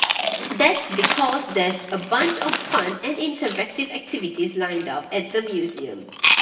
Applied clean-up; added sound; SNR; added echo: none; Chewing, mastication; 2 dB; reverberation time 1.1 s.